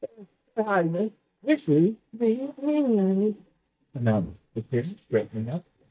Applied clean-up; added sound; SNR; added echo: neural mask model DeepFilterNet 3.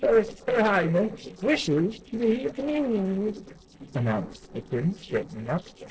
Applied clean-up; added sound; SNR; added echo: neural separator model SepFormer DNS4.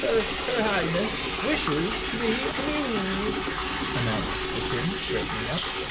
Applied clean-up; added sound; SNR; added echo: none; Liquid; -1 dB; reverberation time 2.0 s.